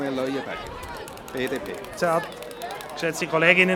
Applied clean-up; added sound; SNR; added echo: none; Crowd; 10 dB; none.